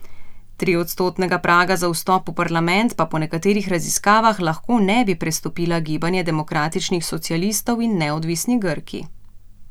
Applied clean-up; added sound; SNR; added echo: none; none; none; none.